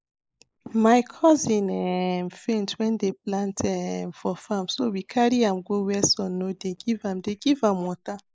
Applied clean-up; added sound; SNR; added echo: neural mask model Resemble Enhance denoiser.